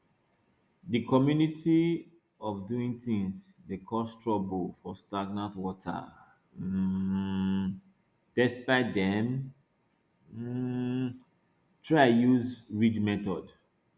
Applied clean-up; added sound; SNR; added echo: none; none; none; none.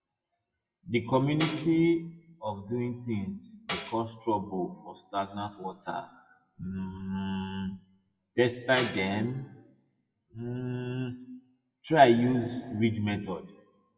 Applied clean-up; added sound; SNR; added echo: classical method WPE with log-MMSE.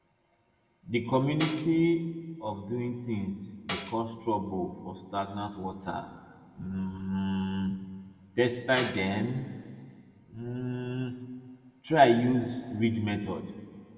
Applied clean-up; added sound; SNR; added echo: none; Tambourine; 13 dB; reverberation time 1.3 s.